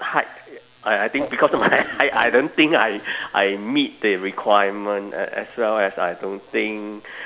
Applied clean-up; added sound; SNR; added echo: none; none; none; none.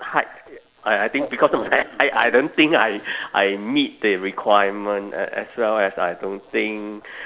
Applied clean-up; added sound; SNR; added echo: neural separator model SepFormer DNS4.